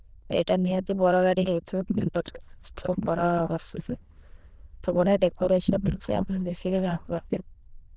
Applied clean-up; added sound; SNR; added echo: neural diffusion model UNIVERSE++.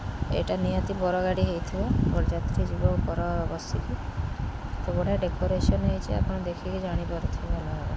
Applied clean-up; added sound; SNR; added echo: none; none; none; none.